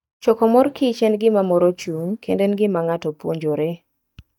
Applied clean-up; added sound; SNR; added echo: neural mask model DeepFilterNet 3.